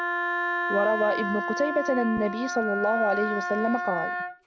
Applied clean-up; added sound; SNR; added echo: none; Wind instrument, woodwind instrument; 2 dB; none.